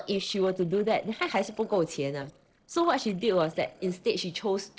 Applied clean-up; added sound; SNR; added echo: neural separator model SepFormer DNS4.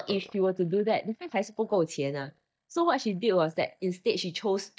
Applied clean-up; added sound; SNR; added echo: neural mask model DeepFilterNet 3.